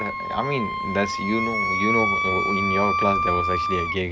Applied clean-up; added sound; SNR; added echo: none; Wind instrument, woodwind instrument; -1 dB; none.